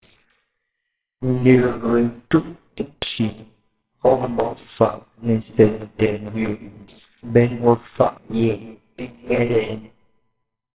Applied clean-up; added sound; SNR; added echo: neural separator model SepFormer WHAMR!.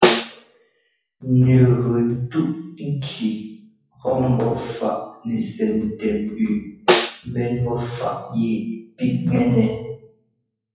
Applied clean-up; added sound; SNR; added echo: classical method WPE with log-MMSE.